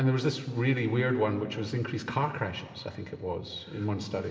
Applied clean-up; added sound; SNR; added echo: none; none; none; reverberation time 2.5 s.